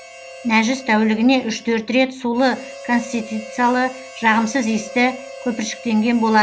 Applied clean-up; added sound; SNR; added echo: none; Harmonica; 17 dB; none.